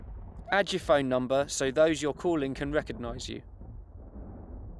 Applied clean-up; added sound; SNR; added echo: none; Thunder; 14 dB; none.